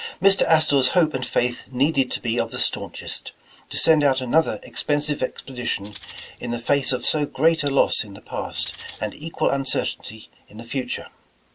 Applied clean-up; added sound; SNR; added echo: none; Rattle (instrument); -1 dB; none.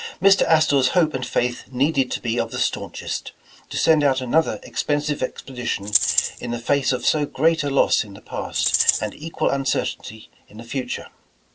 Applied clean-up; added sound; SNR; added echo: neural separator model SepFormer DNS4.